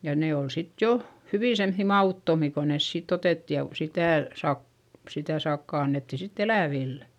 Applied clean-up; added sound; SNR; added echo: none; none; none; none.